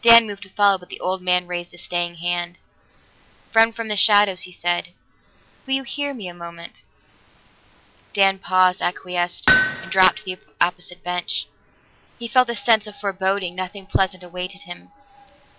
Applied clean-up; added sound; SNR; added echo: none; Hammer; 0 dB; none.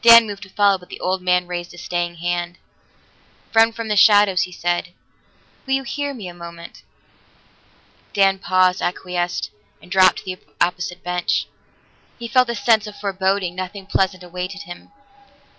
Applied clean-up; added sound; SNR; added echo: none; none; none; none.